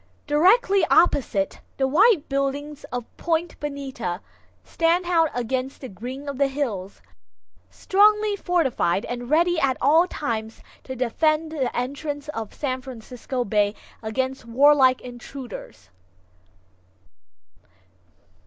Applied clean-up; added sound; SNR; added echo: none; none; none; none.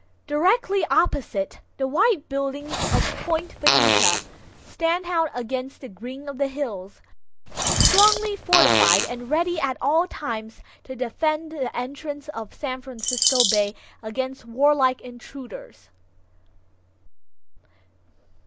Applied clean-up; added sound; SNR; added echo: none; Bird vocalization, bird call, bird song + Fart; -3 dB; none.